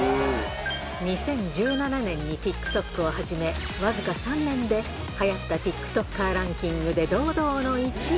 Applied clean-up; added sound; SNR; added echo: none; none; none; none.